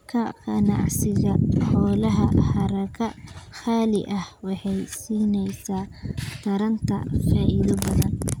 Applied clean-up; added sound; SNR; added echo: none; none; none; none.